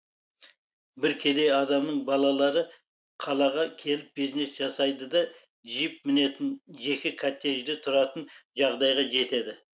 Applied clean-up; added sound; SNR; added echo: none; none; none; none.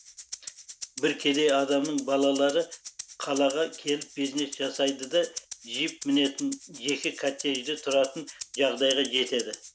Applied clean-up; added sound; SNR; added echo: none; Rattle (instrument); 14 dB; none.